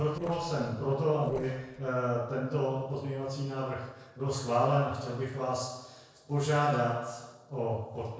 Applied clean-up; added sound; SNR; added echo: neural separator model SepFormer DNS4.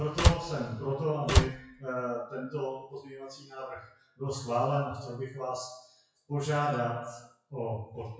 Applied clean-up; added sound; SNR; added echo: classical method WPE with log-MMSE.